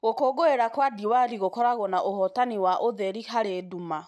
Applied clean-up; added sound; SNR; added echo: none; none; none; none.